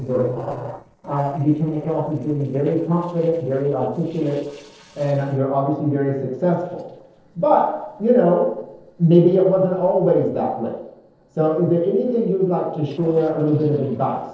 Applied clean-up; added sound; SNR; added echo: neural separator model SepFormer DNS4.